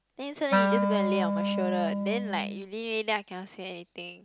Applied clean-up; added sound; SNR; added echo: none; Wind instrument, woodwind instrument; -4 dB; none.